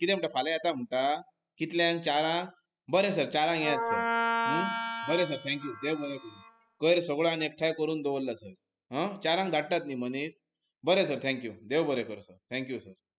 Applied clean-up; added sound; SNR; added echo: classical method spectral subtraction.